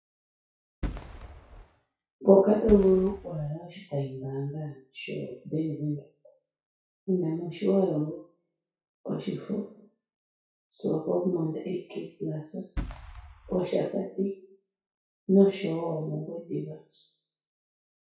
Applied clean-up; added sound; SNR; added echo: classical method WPE with log-MMSE.